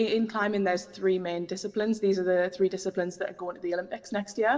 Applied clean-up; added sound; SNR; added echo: neural separator model SepFormer DNS4.